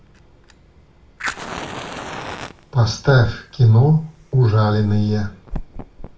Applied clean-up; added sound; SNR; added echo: none; Fire; 15 dB; reverberation time 0.3 s.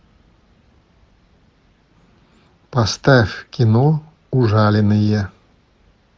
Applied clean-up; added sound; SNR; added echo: none; none; none; none.